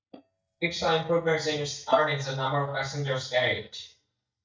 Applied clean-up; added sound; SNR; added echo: neural mask model DeepFilterNet 3.